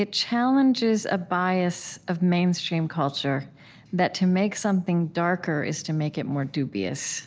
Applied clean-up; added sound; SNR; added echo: none; none; none; none.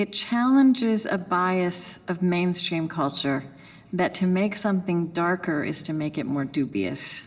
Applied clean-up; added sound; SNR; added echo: none; none; none; reverberation time 1.8 s.